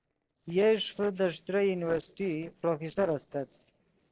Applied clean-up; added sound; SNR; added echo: neural separator model SepFormer DNS4.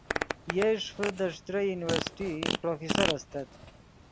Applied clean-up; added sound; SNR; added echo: none; Fart; 3 dB; none.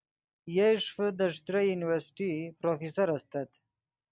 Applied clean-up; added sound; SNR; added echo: none; none; none; none.